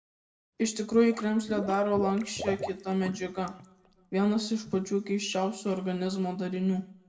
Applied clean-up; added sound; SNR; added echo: none; Liquid; 12 dB; reverberation time 0.7 s.